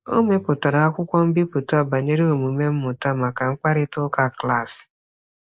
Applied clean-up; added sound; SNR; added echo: neural mask model Resemble Enhance denoiser.